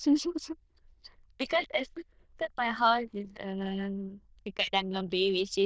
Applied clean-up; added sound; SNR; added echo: neural diffusion model UNIVERSE++.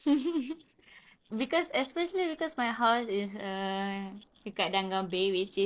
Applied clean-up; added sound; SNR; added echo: neural separator model SepFormer DNS4.